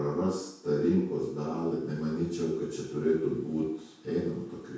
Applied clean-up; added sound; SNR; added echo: none; none; none; reverberation time 0.6 s.